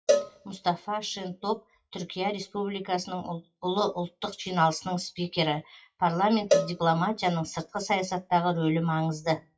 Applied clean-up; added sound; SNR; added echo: classical method WPE with log-MMSE.